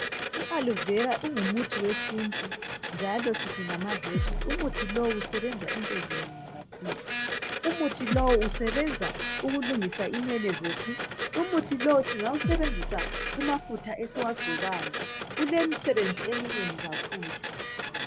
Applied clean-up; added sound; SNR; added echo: none; Printer + Bass drum; 2 dB; none.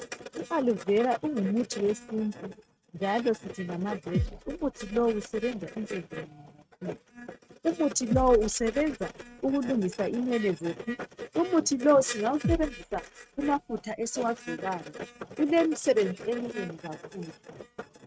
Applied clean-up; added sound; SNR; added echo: neural mask model RNNoise.